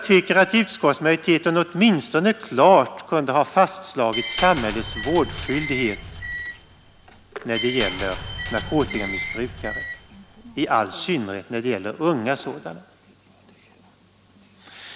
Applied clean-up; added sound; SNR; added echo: none; Glass; -3 dB; none.